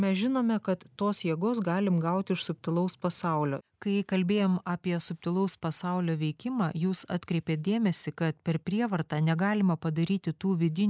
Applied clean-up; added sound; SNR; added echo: none; none; none; none.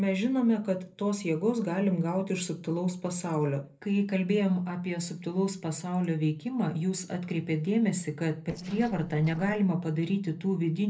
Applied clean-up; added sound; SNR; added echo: neural separator model SepFormer DNS4.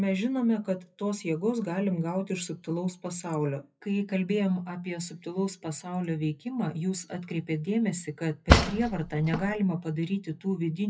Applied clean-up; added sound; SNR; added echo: classical method WPE with log-MMSE.